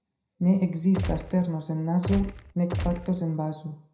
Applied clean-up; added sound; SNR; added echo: none; Gunshot, gunfire; 5 dB; reverberation time 0.4 s.